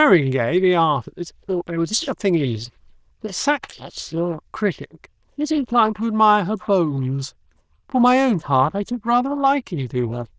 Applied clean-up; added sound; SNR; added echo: neural diffusion model UNIVERSE++.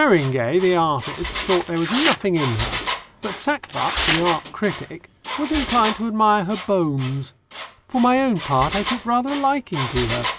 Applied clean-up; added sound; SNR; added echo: none; Engine + Tearing; 6 dB; none.